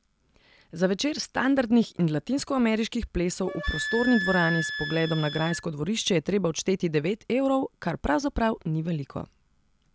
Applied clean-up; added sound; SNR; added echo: none; Wind instrument, woodwind instrument; 7 dB; none.